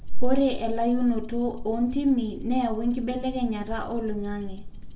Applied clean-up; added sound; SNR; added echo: none; Tick-tock; 13 dB; reverberation time 0.3 s.